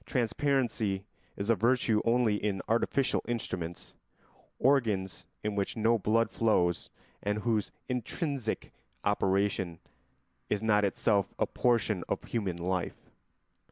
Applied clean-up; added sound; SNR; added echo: none; none; none; none.